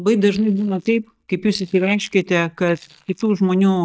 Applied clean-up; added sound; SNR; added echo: neural mask model DeepFilterNet 3.